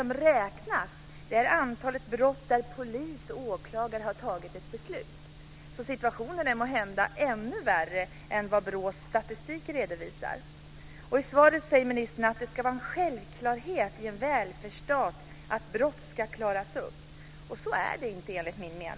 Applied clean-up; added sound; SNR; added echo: none; none; none; none.